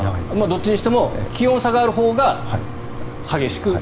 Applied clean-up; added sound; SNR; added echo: none; Mechanisms; 9 dB; none.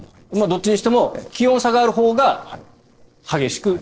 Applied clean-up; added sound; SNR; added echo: neural separator model SepFormer DNS4.